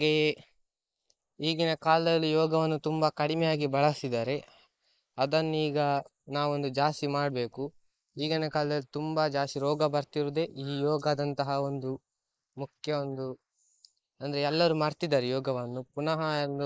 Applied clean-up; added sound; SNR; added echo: neural mask model Resemble Enhance denoiser.